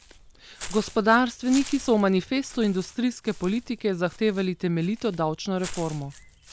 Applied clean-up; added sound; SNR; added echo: none; Walk, footsteps / Bird; 17 dB; none.